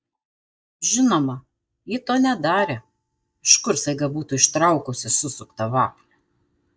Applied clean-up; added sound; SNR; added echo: neural mask model DeepFilterNet 3.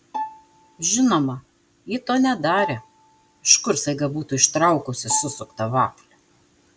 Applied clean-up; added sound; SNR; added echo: none; Bowed string instrument; 13 dB; none.